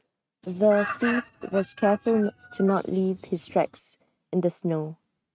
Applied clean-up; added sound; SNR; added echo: neural mask model RNNoise.